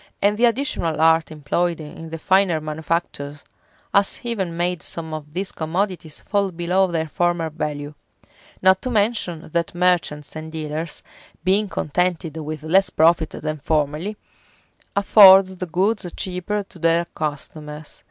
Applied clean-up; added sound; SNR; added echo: none; none; none; none.